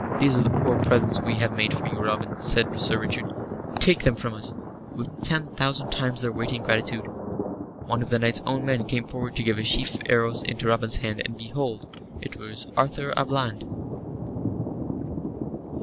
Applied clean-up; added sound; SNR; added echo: none; Thunder; 4 dB; none.